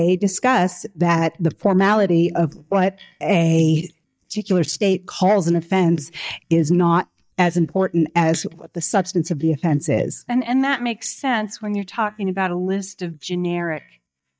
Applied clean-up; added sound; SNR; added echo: neural mask model DeepFilterNet 3.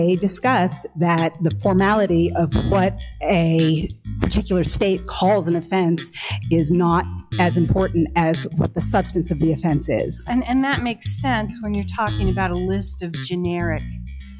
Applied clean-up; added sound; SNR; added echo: classical method log-MMSE.